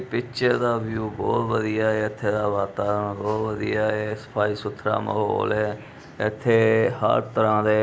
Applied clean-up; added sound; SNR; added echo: none; none; none; none.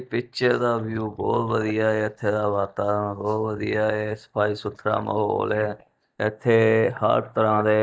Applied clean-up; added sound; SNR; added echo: neural mask model DeepFilterNet 3.